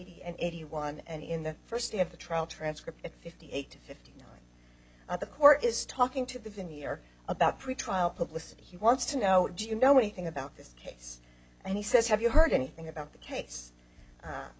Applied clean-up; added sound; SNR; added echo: none; none; none; none.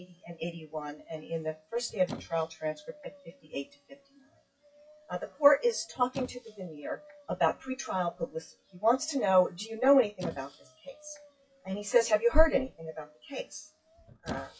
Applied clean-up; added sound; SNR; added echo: classical method WPE with log-MMSE.